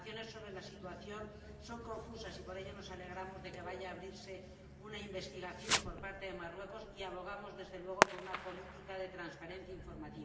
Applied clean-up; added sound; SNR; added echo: none; Fireworks; -3 dB; reverberation time 2.3 s.